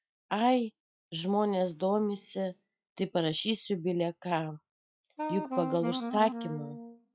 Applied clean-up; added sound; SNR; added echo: classical method log-MMSE.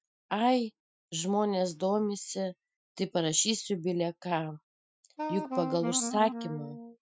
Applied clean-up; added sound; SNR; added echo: classical method Wiener filter.